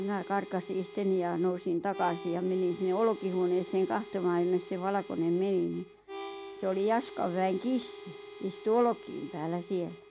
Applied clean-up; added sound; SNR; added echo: none; Harmonica; 15 dB; none.